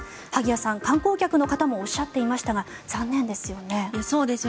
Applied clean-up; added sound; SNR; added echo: none; none; none; none.